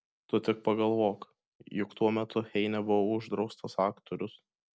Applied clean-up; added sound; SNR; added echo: none; none; none; none.